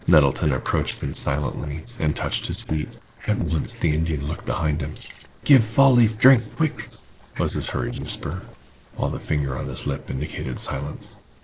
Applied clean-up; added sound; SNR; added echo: neural separator model SepFormer DNS4.